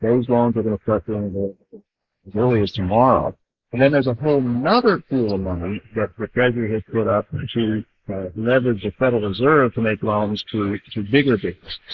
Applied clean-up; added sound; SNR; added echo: neural mask model Resemble Enhance denoiser.